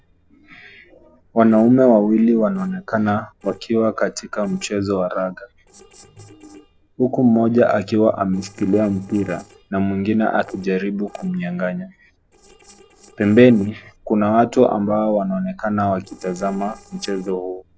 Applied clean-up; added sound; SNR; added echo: neural separator model SepFormer DNS4.